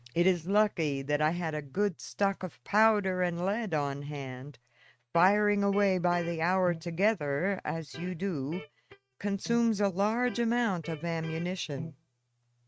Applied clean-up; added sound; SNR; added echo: neural mask model RNNoise.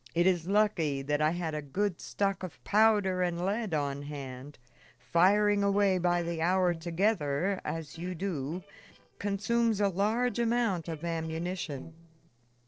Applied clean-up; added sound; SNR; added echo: neural separator model SepFormer DNS4.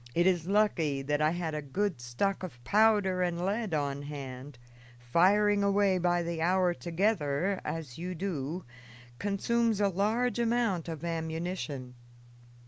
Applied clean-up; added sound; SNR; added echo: none; none; none; none.